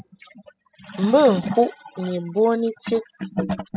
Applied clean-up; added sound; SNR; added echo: classical method spectral subtraction.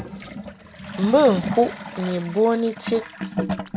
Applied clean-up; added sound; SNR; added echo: none; Toilet flush / Gurgling; 8 dB; none.